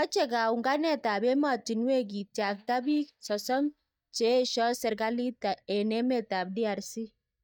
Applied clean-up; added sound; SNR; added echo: neural mask model DeepFilterNet 3.